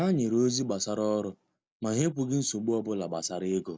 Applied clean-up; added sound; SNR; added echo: none; none; none; none.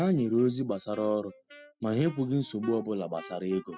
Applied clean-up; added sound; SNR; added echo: classical method spectral subtraction.